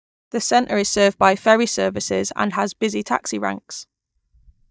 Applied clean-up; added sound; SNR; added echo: neural mask model DeepFilterNet 3.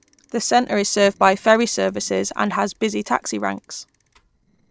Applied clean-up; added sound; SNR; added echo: neural separator model SepFormer DNS4.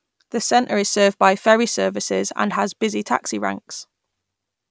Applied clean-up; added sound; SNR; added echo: none; none; none; none.